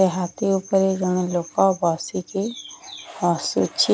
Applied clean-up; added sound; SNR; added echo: none; none; none; none.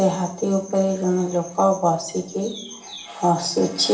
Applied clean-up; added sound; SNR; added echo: none; none; none; reverberation time 0.8 s.